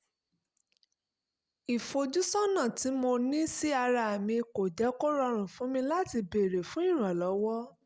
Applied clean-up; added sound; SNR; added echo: none; none; none; none.